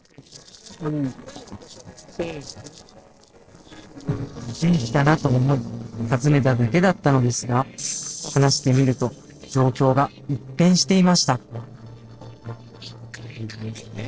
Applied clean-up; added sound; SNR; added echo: neural separator model SepFormer DNS4.